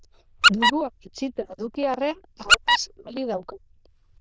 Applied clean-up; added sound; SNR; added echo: neural diffusion model UNIVERSE++.